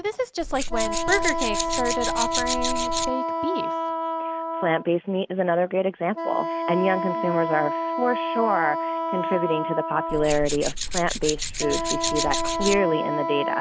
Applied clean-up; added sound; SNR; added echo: none; Wind instrument, woodwind instrument + Tools; 1 dB; none.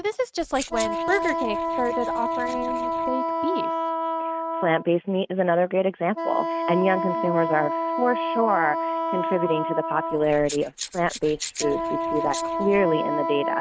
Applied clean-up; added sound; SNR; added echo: neural mask model RNNoise.